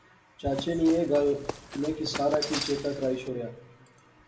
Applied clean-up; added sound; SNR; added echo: none; Run; 9 dB; reverberation time 0.6 s.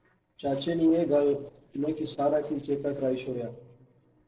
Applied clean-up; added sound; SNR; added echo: neural separator model SepFormer DNS4.